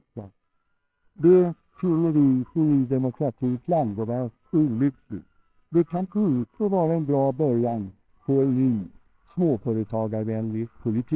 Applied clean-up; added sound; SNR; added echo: neural separator model SepFormer WHAMR!.